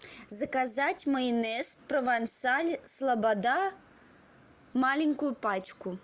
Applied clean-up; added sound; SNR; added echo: none; none; none; none.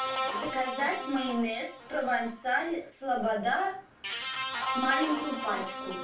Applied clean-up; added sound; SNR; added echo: none; Guitar; 5 dB; reverberation time 0.3 s.